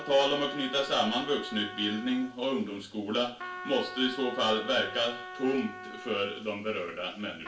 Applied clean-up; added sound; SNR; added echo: none; Trumpet; 13 dB; reverberation time 0.3 s.